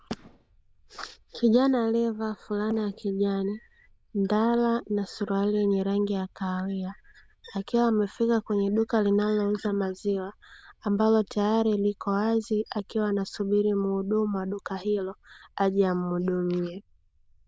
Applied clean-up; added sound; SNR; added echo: neural diffusion model UNIVERSE++.